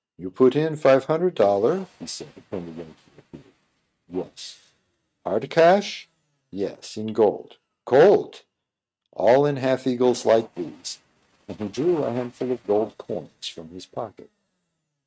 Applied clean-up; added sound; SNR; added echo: neural mask model RNNoise.